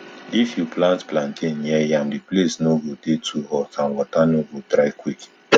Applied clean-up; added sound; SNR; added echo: none; none; none; none.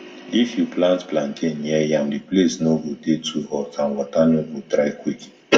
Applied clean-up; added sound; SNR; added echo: none; none; none; reverberation time 0.6 s.